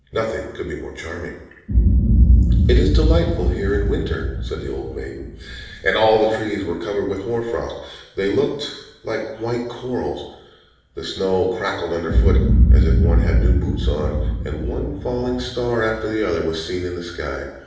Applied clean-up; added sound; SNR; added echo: none; Boom; -3 dB; reverberation time 0.9 s.